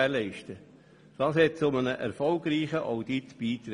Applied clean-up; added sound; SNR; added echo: none; none; none; none.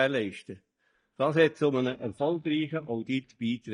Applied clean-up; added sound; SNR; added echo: neural mask model DeepFilterNet 3.